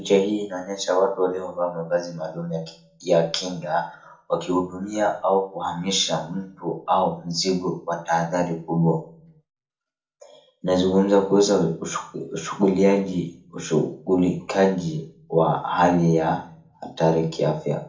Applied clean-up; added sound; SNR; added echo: none; none; none; reverberation time 0.4 s.